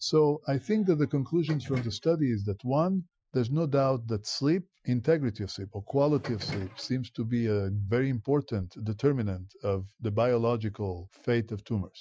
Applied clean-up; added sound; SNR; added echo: classical method Wiener filter.